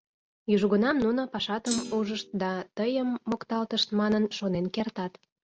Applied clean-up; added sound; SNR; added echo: none; Thump, thud; 9 dB; none.